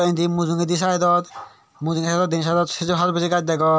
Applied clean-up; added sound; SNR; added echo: none; none; none; none.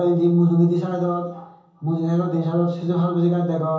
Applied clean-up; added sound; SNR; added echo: none; none; none; reverberation time 0.7 s.